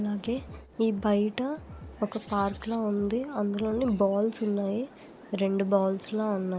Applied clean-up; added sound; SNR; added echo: none; Drum kit + Bird; 18 dB; none.